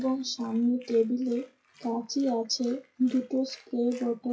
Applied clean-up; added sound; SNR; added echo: classical method WPE with log-MMSE.